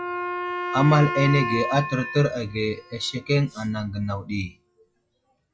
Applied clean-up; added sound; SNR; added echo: classical method log-MMSE.